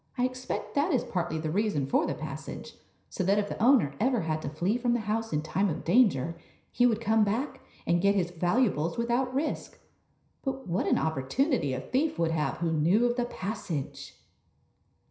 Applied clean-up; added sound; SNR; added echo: none; none; none; reverberation time 0.5 s.